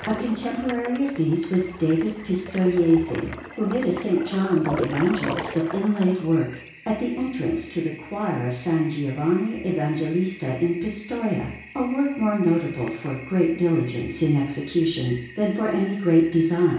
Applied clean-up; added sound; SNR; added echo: none; Toilet flush; 15 dB; reverberation time 0.6 s.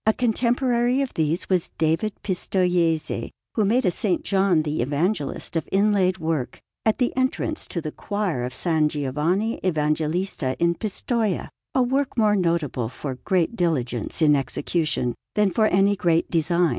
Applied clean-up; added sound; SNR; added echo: none; none; none; none.